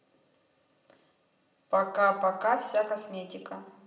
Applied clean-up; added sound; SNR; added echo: none; none; none; reverberation time 1.0 s.